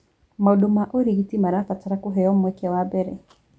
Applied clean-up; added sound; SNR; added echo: none; none; none; none.